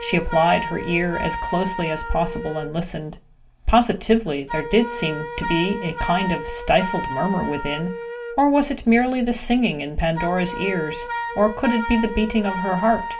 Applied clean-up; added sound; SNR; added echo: none; Wind instrument, woodwind instrument; 9 dB; reverberation time 0.2 s.